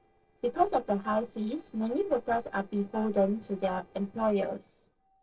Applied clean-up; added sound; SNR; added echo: neural separator model SepFormer DNS4.